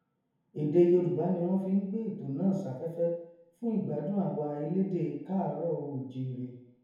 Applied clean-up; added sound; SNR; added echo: none; none; none; reverberation time 0.9 s.